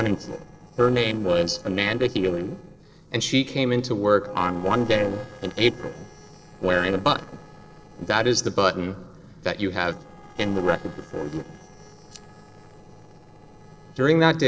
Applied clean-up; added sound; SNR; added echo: neural separator model SepFormer DNS4.